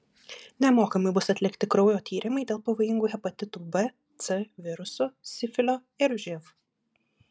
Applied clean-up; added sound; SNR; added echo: none; none; none; none.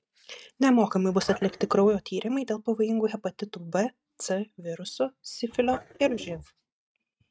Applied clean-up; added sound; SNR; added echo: neural mask model RNNoise.